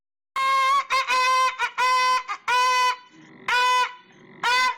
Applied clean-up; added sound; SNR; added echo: none; none; none; none.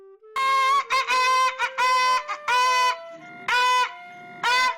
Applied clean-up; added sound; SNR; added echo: none; Wind instrument, woodwind instrument; 20 dB; none.